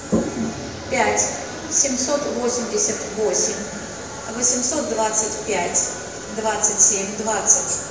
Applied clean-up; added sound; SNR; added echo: none; Toilet flush; 12 dB; reverberation time 0.9 s.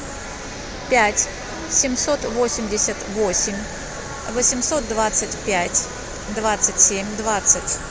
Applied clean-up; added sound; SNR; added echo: none; none; none; none.